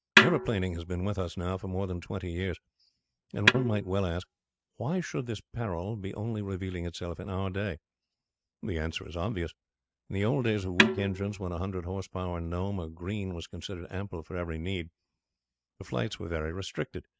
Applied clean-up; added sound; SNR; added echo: neural mask model RNNoise.